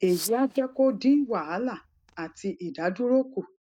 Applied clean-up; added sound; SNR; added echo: neural mask model DeepFilterNet 3.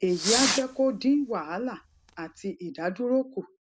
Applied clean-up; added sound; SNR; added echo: none; Fireworks; 1 dB; none.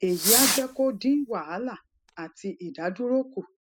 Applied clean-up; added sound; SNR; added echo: classical method spectral subtraction.